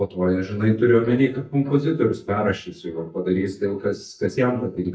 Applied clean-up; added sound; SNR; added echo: neural mask model DeepFilterNet 3.